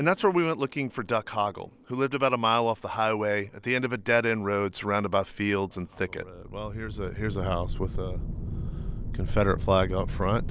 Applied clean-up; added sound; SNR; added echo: none; none; none; none.